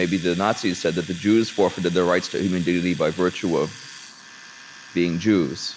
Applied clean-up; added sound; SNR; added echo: none; Domestic sounds, home sounds; 18 dB; none.